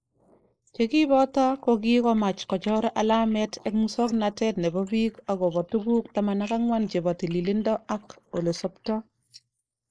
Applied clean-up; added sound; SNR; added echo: neural mask model Resemble Enhance denoiser.